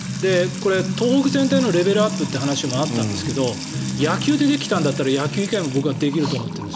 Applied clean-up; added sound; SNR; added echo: none; Trickle, dribble / Water tap, faucet / Music; 5 dB; none.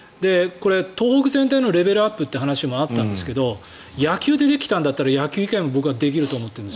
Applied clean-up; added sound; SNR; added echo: none; none; none; none.